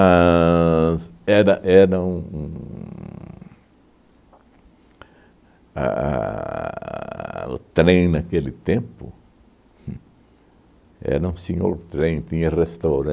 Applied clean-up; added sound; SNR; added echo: none; none; none; none.